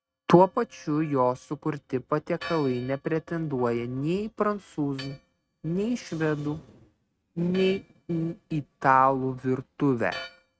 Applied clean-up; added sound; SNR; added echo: neural mask model RNNoise.